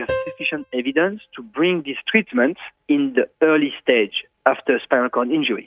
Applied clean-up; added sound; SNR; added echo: neural mask model RNNoise.